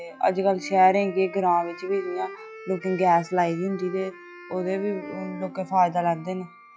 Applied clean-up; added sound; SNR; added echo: classical method log-MMSE.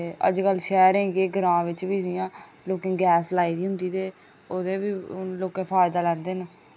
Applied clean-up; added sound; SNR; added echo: none; none; none; none.